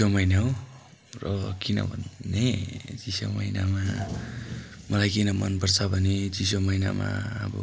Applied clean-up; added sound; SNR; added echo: none; none; none; none.